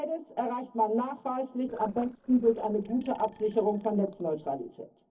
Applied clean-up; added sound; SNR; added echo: neural separator model SepFormer DNS4.